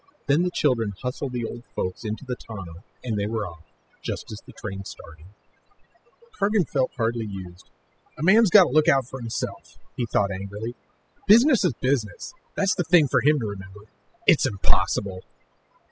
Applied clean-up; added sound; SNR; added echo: classical method spectral subtraction.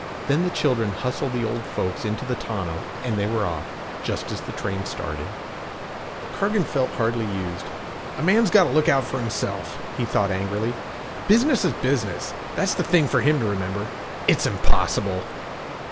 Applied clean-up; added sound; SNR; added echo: none; Water; 10 dB; none.